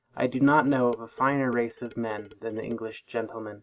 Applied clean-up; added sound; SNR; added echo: neural mask model RNNoise.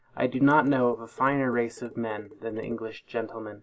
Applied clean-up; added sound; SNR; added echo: neural mask model Resemble Enhance denoiser.